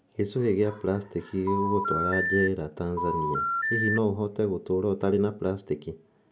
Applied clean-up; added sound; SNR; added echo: none; Telephone; 0 dB; none.